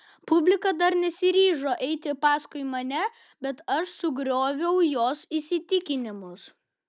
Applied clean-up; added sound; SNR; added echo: none; none; none; none.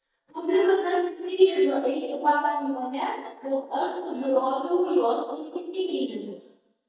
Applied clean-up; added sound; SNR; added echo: neural mask model DeepFilterNet 3.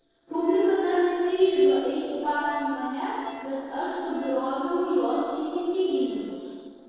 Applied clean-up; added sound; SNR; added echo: neural separator model SepFormer DNS4.